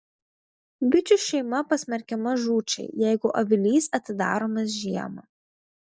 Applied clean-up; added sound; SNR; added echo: none; none; none; none.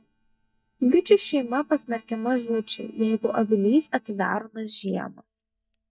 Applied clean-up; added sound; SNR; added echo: neural mask model DeepFilterNet 3.